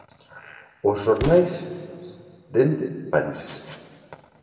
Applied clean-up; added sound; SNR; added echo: none; Explosion; 16 dB; reverberation time 2.0 s.